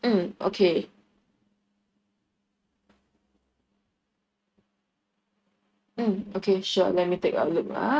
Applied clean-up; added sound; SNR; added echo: neural mask model RNNoise.